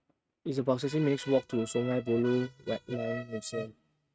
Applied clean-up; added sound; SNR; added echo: neural mask model RNNoise.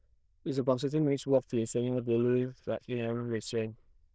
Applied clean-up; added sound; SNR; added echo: neural diffusion model UNIVERSE++.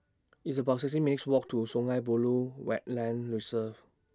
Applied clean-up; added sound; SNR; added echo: none; none; none; none.